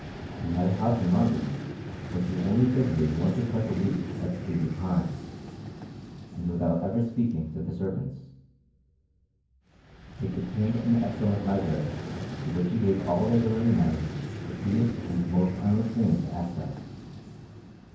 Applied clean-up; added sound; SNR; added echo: none; Vehicle; 9 dB; reverberation time 0.9 s.